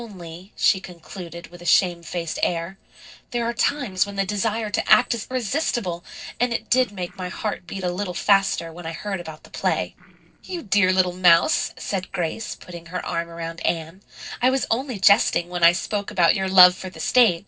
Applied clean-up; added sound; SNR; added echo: neural separator model SepFormer DNS4.